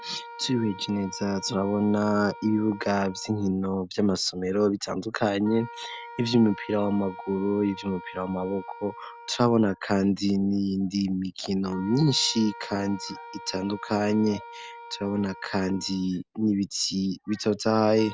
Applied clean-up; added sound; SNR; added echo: none; Wind instrument, woodwind instrument; 18 dB; none.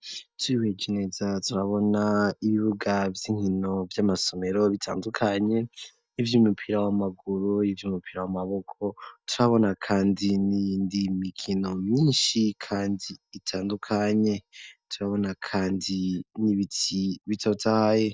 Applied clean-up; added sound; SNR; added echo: neural mask model DeepFilterNet 3.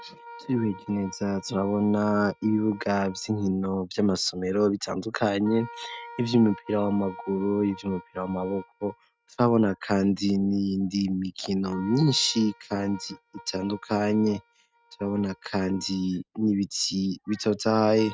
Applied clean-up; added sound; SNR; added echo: neural mask model RNNoise.